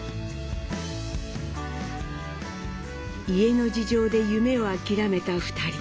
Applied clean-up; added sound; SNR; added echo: none; none; none; none.